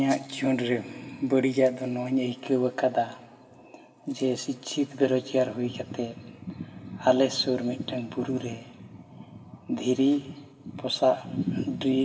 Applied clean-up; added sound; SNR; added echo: none; none; none; reverberation time 3.0 s.